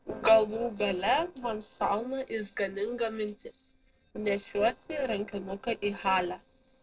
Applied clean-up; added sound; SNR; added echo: neural separator model SepFormer DNS4.